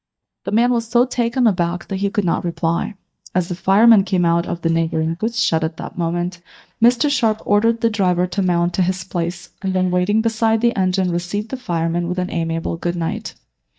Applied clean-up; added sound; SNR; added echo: neural mask model DeepFilterNet 3.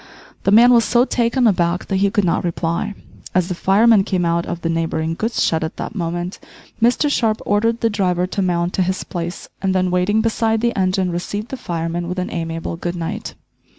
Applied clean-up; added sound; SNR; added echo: none; none; none; none.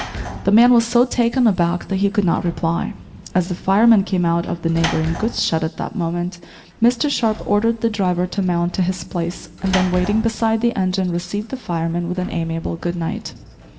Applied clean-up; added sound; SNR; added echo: none; Sliding door / Slam; 15 dB; reverberation time 1.6 s.